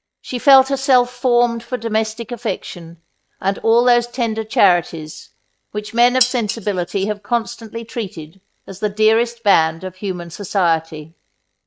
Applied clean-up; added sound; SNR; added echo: neural mask model RNNoise.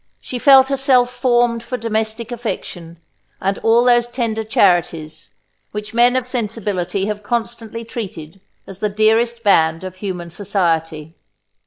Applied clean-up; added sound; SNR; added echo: neural mask model Resemble Enhance denoiser.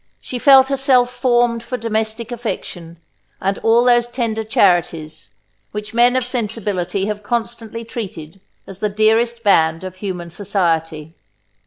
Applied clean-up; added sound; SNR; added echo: none; Dishes, pots, and pans; 8 dB; none.